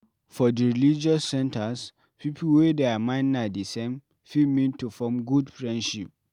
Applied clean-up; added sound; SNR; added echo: none; none; none; none.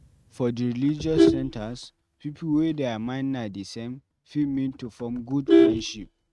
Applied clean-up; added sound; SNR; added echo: neural mask model RNNoise.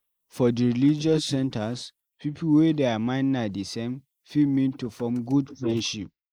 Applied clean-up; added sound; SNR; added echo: neural mask model Resemble Enhance denoiser.